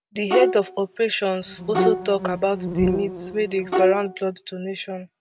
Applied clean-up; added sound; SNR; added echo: none; Insect + Bowed string instrument; 1 dB; none.